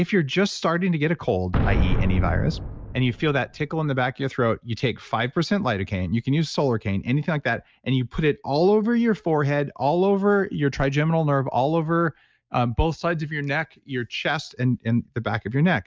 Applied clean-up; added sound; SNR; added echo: none; Boom; 2 dB; none.